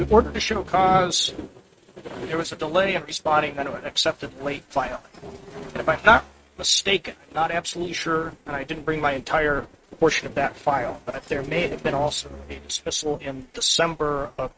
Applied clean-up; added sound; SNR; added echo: neural mask model RNNoise.